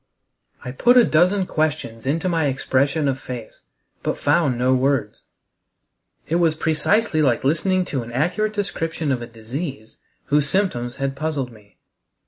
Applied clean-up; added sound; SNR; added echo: none; none; none; none.